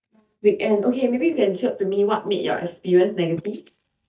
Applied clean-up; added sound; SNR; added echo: neural mask model DeepFilterNet 3.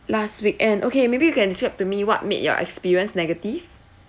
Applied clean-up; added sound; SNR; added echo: none; none; none; none.